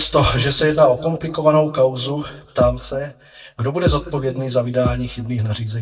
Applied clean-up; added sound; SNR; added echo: neural mask model DeepFilterNet 3.